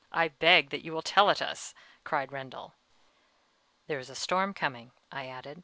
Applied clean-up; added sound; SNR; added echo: none; none; none; none.